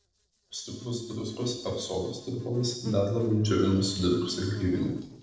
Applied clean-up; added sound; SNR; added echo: neural separator model SepFormer DNS4.